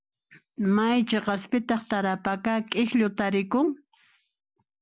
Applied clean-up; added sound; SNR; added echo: none; none; none; none.